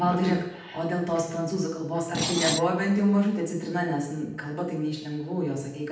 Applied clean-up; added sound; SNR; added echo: none; Screech; 2 dB; reverberation time 0.8 s.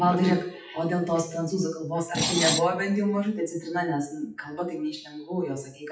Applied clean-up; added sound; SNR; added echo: classical method WPE with log-MMSE.